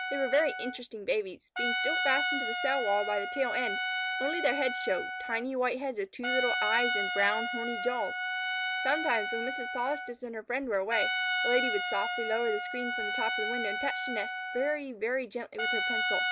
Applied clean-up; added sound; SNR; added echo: none; Trumpet; 0 dB; none.